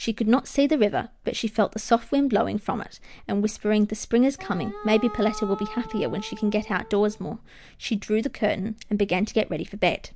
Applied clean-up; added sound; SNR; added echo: none; Wind instrument, woodwind instrument; 15 dB; none.